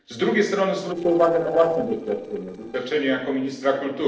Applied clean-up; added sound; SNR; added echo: neural separator model SepFormer DNS4.